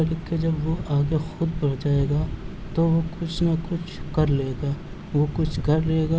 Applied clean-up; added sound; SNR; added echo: none; none; none; none.